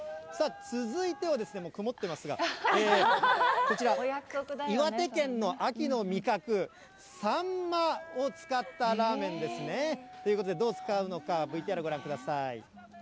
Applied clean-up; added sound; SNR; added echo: none; none; none; none.